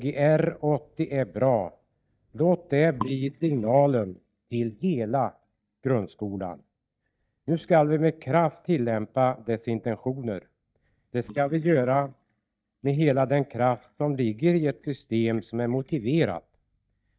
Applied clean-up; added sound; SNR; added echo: neural mask model DeepFilterNet 3.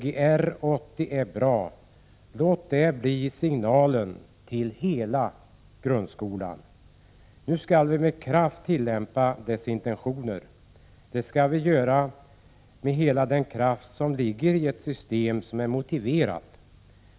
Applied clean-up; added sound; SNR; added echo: none; none; none; none.